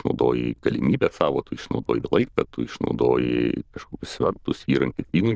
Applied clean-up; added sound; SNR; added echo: neural diffusion model UNIVERSE++.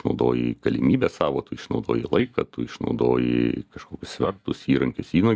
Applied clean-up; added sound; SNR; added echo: neural mask model DeepFilterNet 3.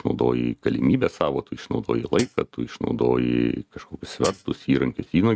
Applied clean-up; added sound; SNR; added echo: neural mask model RNNoise.